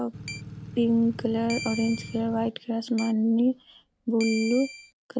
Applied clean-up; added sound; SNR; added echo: none; Keyboard (musical) + Engine / Truck / Car; 12 dB; none.